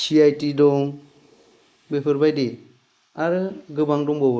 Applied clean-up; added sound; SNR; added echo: neural mask model Resemble Enhance denoiser.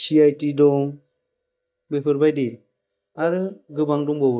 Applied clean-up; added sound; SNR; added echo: neural mask model DeepFilterNet 3.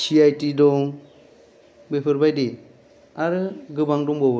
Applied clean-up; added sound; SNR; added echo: none; none; none; none.